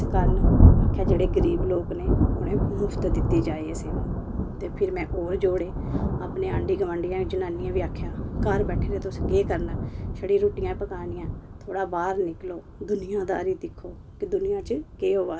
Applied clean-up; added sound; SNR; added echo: none; Thunder; -3 dB; none.